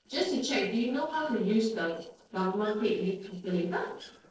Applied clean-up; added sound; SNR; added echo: neural separator model SepFormer DNS4.